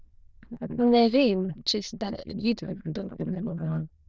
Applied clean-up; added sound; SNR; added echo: neural diffusion model UNIVERSE++.